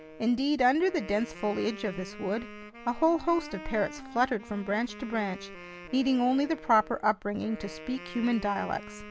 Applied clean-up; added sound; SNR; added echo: none; Wind instrument, woodwind instrument; 16 dB; none.